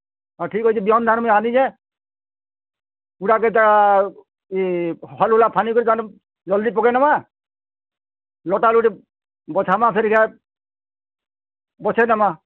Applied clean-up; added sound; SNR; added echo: none; none; none; none.